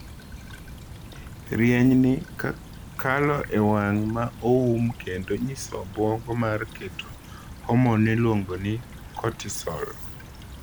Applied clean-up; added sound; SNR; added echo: none; Stream / Trickle, dribble; 15 dB; none.